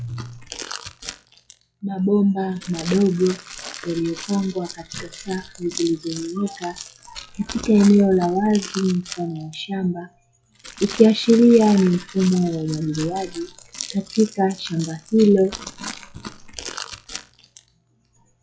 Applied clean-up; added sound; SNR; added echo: classical method log-MMSE.